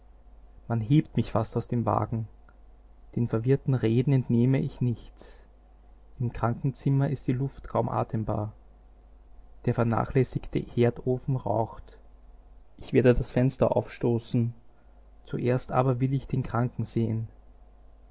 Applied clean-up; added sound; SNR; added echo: none; none; none; none.